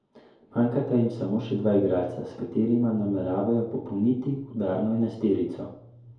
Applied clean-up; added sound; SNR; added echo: none; none; none; reverberation time 2.3 s.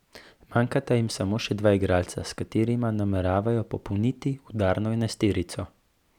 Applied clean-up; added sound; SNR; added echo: none; none; none; none.